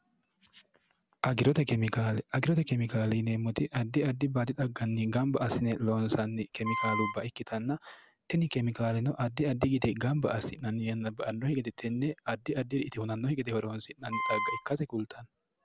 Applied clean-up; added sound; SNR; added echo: none; Wind instrument, woodwind instrument; 2 dB; none.